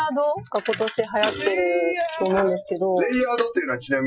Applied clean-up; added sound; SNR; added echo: classical method Wiener filter.